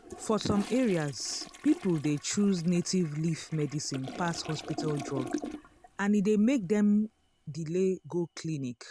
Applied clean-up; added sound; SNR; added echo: none; Toilet flush; 14 dB; none.